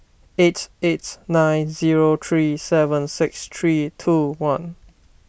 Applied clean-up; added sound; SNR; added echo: none; none; none; none.